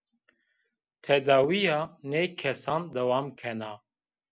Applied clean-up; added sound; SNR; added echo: none; none; none; none.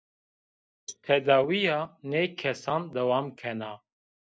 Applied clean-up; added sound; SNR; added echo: neural mask model DeepFilterNet 3.